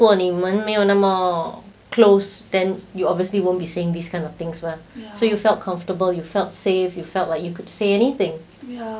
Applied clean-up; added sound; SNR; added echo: none; none; none; none.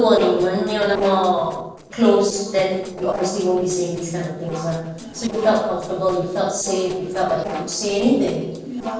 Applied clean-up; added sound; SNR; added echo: neural separator model SepFormer DNS4.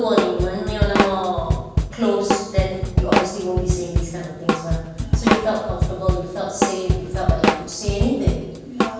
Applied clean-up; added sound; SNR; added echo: none; Drum kit; -3 dB; reverberation time 1.2 s.